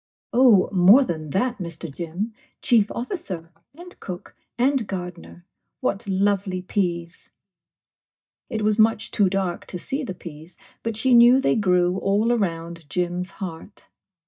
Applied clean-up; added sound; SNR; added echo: neural mask model DeepFilterNet 3.